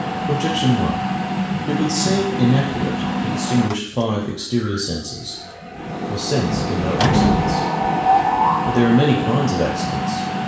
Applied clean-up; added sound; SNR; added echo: none; Mechanisms; 0 dB; reverberation time 0.7 s.